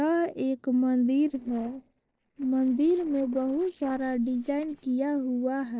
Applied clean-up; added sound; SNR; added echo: neural separator model SepFormer DNS4.